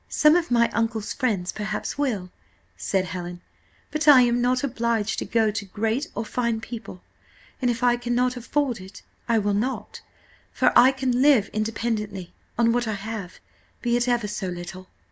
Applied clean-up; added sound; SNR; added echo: none; none; none; none.